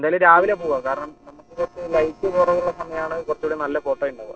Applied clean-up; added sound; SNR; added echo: neural separator model SepFormer DNS4.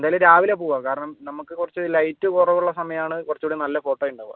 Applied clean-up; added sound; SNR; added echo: none; none; none; none.